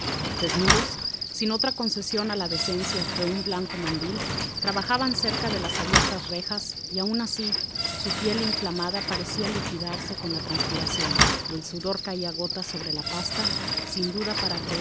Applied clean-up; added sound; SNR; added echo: none; Cricket + Slam; -3 dB; none.